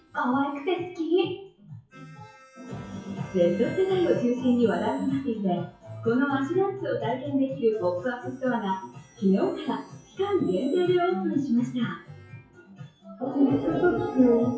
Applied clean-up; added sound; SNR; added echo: classical method WPE with log-MMSE.